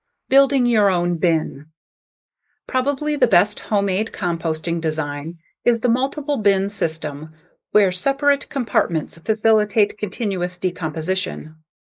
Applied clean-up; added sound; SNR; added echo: neural mask model Resemble Enhance denoiser.